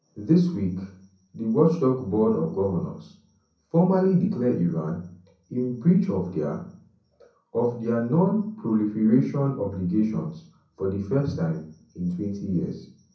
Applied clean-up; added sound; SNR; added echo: none; none; none; reverberation time 0.6 s.